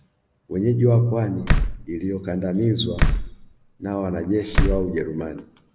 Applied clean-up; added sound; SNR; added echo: none; Slam; 0 dB; none.